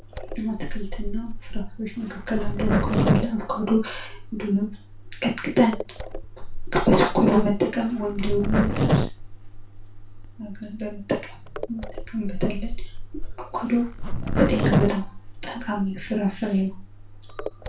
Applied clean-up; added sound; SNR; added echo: none; Zipper (clothing); 1 dB; reverberation time 0.3 s.